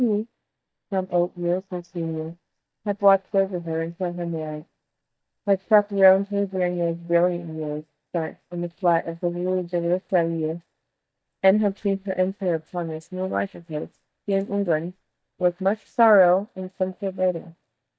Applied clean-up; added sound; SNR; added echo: neural mask model DeepFilterNet 3.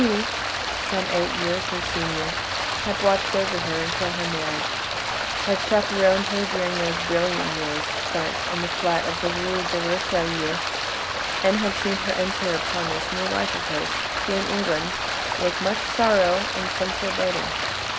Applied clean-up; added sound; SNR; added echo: none; Stream; 0 dB; none.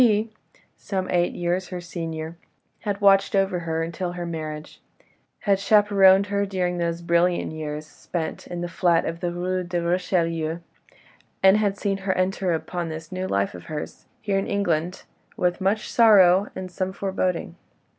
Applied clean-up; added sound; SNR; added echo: none; none; none; none.